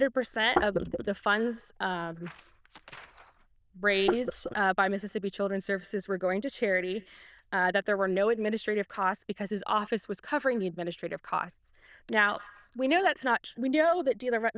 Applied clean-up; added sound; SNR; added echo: neural diffusion model UNIVERSE++.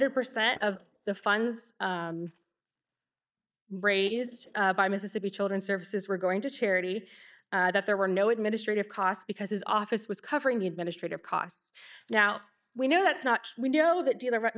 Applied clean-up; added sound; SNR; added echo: neural mask model DeepFilterNet 3.